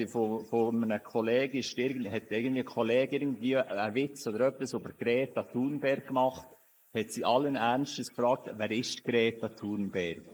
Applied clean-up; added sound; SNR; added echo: neural mask model Resemble Enhance denoiser.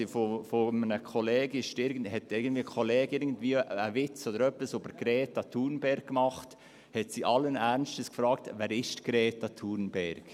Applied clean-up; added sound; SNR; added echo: none; none; none; none.